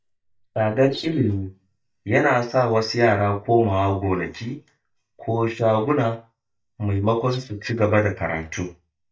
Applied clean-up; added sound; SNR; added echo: neural mask model DeepFilterNet 3.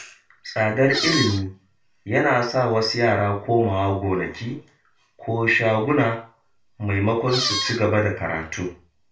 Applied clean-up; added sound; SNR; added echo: none; Squeak; 4 dB; reverberation time 0.3 s.